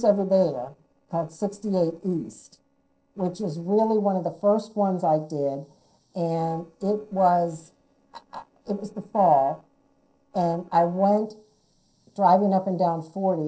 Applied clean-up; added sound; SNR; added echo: neural separator model SepFormer DNS4.